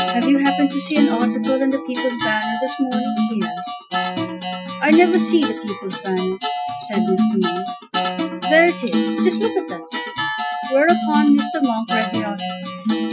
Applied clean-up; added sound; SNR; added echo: classical method Wiener filter.